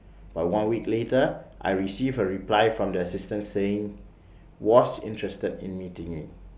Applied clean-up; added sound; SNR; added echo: none; none; none; none.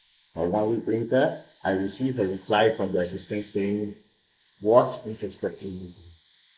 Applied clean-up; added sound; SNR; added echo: neural mask model Resemble Enhance denoiser.